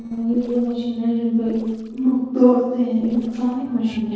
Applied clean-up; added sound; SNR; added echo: neural separator model SepFormer DNS4.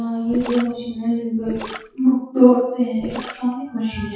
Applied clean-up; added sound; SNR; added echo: classical method WPE with log-MMSE.